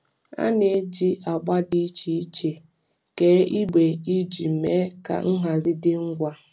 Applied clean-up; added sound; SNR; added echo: none; none; none; none.